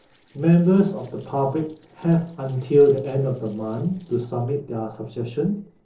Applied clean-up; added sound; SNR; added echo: neural separator model SepFormer DNS4.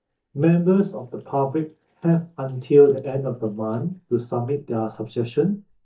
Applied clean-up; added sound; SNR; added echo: neural mask model DeepFilterNet 3.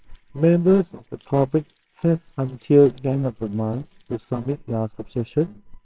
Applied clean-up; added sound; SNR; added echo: neural separator model SepFormer WHAMR!.